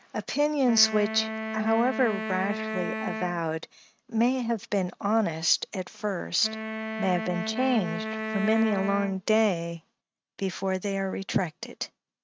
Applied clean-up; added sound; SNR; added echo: neural mask model RNNoise.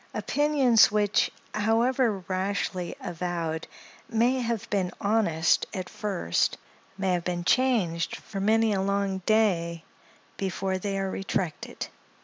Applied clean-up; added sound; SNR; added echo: none; none; none; none.